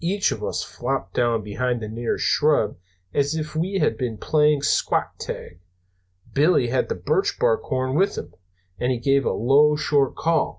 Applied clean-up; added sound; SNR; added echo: none; none; none; none.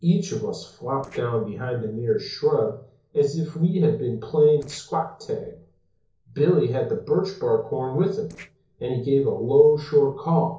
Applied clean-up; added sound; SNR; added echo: neural separator model SepFormer DNS4.